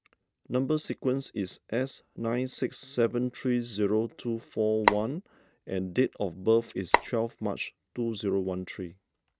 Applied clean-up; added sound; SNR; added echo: neural mask model RNNoise.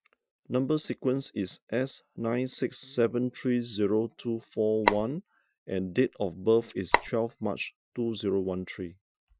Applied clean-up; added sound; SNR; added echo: classical method Wiener filter.